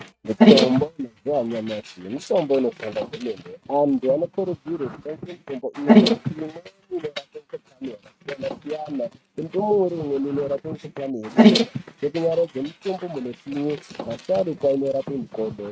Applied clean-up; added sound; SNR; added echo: neural mask model RNNoise.